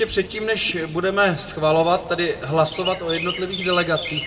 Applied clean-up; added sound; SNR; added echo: none; Chirp, tweet; 11 dB; reverberation time 1.2 s.